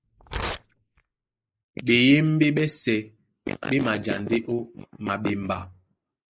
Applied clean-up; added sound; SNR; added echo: neural mask model Resemble Enhance denoiser.